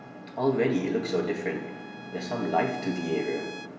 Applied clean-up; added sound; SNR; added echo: none; Trumpet; 17 dB; reverberation time 2.0 s.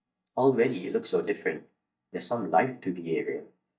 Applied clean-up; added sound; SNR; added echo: neural mask model DeepFilterNet 3.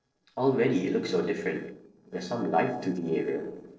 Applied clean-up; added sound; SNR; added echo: neural separator model SepFormer DNS4.